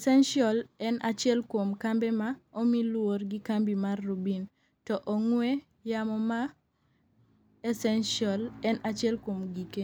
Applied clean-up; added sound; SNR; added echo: none; none; none; none.